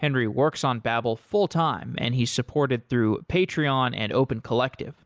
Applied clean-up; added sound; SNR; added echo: none; none; none; none.